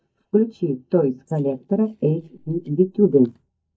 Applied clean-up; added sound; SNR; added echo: neural mask model DeepFilterNet 3.